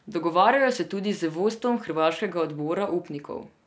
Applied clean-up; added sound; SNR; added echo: none; none; none; none.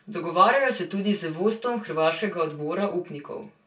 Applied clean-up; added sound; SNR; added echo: none; none; none; reverberation time 0.2 s.